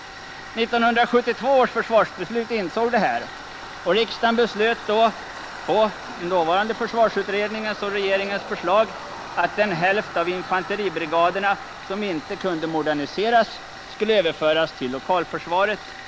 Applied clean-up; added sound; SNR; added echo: none; Tools; 14 dB; none.